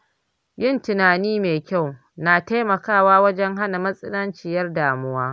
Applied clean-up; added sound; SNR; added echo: none; none; none; none.